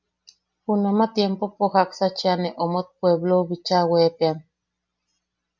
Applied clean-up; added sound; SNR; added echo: none; none; none; none.